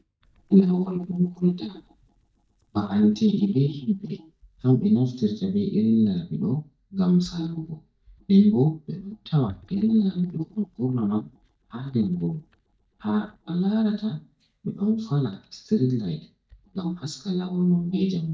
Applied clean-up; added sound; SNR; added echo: neural mask model DeepFilterNet 3.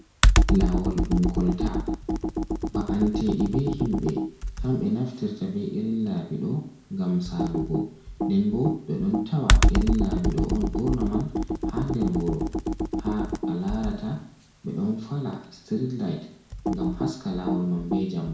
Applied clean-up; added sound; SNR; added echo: none; Computer keyboard; -1 dB; reverberation time 0.5 s.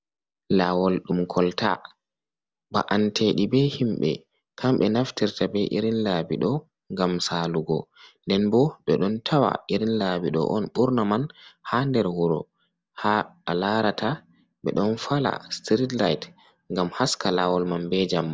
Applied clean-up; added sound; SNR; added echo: none; none; none; none.